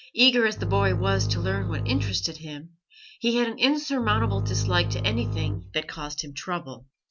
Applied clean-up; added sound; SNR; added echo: none; Bowed string instrument; 0 dB; none.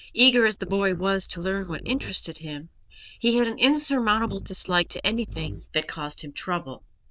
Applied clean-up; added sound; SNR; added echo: neural diffusion model UNIVERSE++.